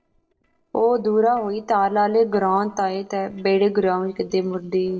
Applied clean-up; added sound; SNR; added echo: neural separator model SepFormer DNS4.